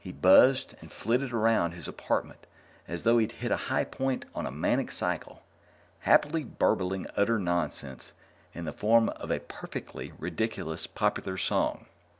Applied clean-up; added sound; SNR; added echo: none; none; none; none.